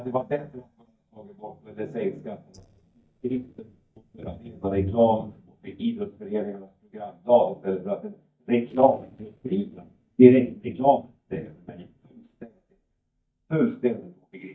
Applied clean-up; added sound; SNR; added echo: neural mask model DeepFilterNet 3.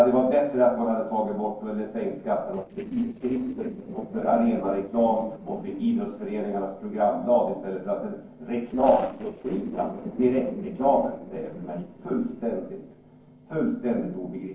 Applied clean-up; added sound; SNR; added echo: neural separator model SepFormer DNS4.